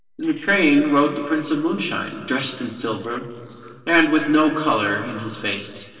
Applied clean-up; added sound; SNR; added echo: neural separator model SepFormer DNS4.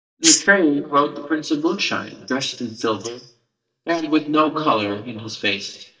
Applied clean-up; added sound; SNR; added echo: neural mask model DeepFilterNet 3.